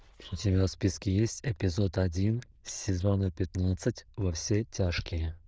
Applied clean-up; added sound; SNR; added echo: neural diffusion model UNIVERSE++.